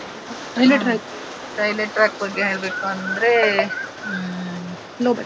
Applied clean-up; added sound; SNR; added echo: none; Rain; 13 dB; none.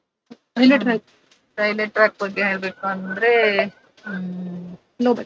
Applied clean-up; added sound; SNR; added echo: neural mask model RNNoise.